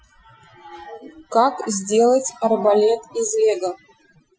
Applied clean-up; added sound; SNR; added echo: classical method Wiener filter.